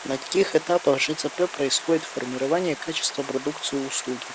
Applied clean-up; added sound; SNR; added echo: none; Stream; 13 dB; none.